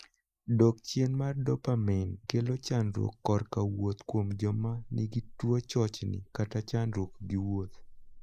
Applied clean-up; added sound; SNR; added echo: neural mask model Resemble Enhance denoiser.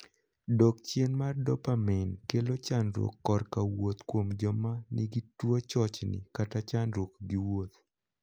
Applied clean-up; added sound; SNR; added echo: none; none; none; none.